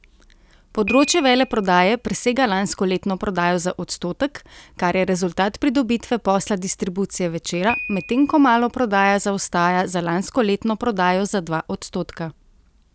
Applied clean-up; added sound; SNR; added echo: none; Piano; 19 dB; none.